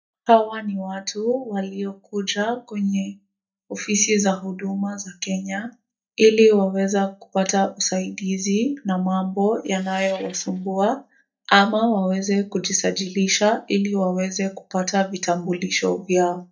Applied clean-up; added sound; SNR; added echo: neural mask model DeepFilterNet 3.